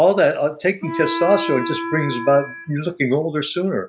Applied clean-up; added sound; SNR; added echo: classical method log-MMSE.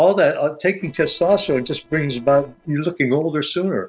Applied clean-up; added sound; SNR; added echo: neural separator model SepFormer DNS4.